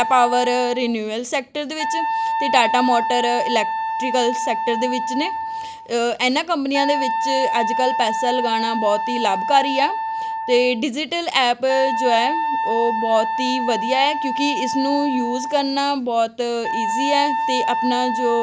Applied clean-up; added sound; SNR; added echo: none; Wind instrument, woodwind instrument; 3 dB; none.